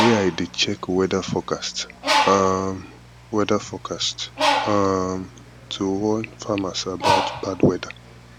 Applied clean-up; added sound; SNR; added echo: none; Bird; 4 dB; none.